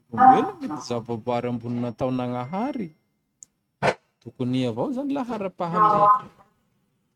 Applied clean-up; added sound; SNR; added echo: neural mask model RNNoise.